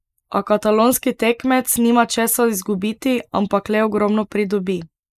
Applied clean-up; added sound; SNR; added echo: neural mask model Resemble Enhance denoiser.